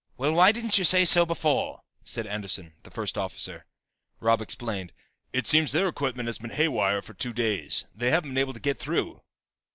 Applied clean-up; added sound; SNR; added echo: none; none; none; none.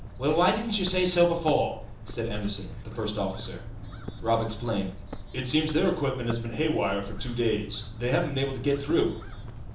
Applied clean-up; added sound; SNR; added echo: none; Bird; 10 dB; reverberation time 1.2 s.